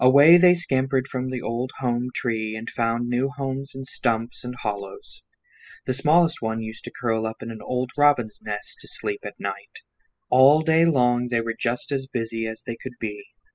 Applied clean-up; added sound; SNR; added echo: classical method spectral subtraction.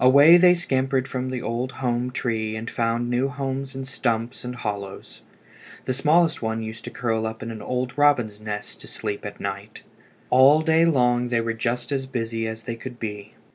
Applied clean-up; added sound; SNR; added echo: none; none; none; none.